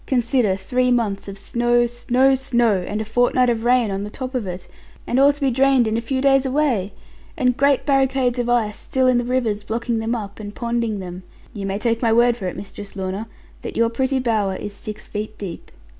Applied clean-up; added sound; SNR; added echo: none; none; none; none.